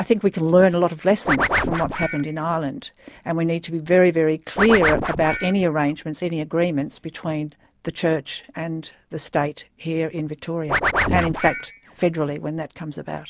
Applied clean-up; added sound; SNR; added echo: none; Scratching (performance technique); 2 dB; none.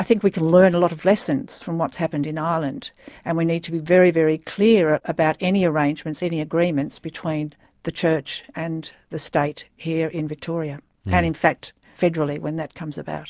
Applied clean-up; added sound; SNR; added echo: none; none; none; none.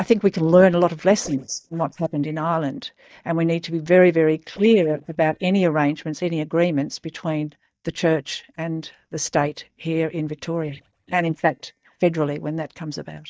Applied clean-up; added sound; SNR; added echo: neural mask model DeepFilterNet 3.